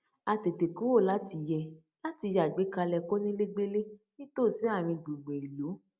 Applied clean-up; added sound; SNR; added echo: none; none; none; none.